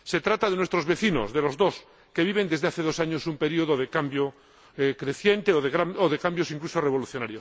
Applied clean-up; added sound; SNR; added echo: none; none; none; none.